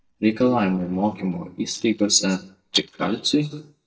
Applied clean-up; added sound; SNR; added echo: neural mask model DeepFilterNet 3.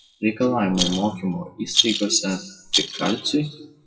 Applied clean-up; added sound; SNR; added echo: classical method WPE with log-MMSE.